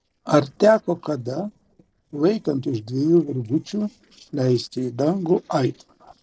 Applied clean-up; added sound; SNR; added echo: neural separator model SepFormer DNS4.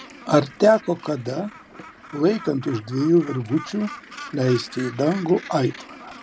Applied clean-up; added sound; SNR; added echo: none; Gull, seagull; 17 dB; none.